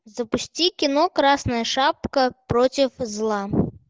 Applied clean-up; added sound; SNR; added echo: none; none; none; none.